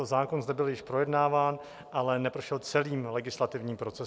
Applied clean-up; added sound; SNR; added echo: none; none; none; none.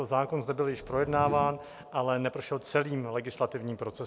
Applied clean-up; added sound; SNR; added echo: none; Whoosh, swoosh, swish; 14 dB; none.